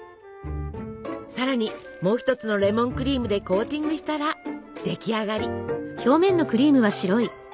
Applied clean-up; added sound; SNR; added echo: none; Wind instrument, woodwind instrument; 20 dB; none.